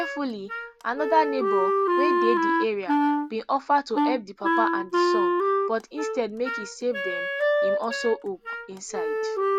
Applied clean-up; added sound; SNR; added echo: none; Wind instrument, woodwind instrument; -3 dB; none.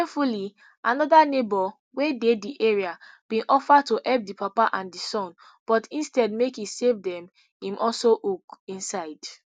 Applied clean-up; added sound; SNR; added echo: none; none; none; none.